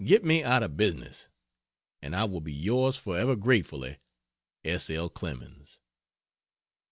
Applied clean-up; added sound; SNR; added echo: none; none; none; none.